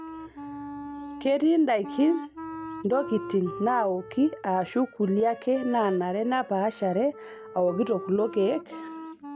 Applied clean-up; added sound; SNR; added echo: none; Wind instrument, woodwind instrument; 13 dB; none.